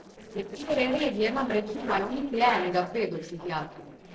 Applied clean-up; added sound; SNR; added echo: neural separator model SepFormer DNS4.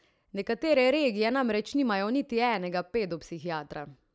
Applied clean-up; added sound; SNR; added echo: none; none; none; none.